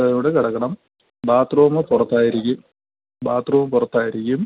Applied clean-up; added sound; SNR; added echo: none; none; none; none.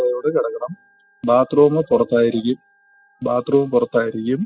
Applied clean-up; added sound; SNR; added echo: classical method spectral subtraction.